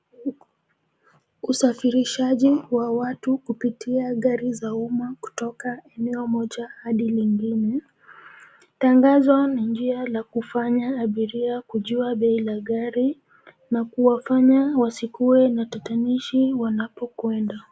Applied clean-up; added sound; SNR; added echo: none; none; none; none.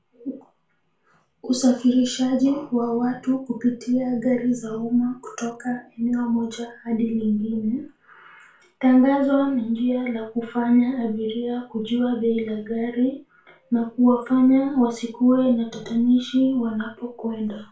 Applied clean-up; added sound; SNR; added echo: none; none; none; reverberation time 0.2 s.